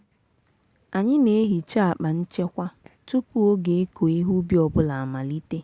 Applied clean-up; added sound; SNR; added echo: none; none; none; none.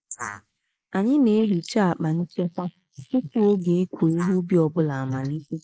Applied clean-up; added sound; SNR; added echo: neural mask model Resemble Enhance denoiser.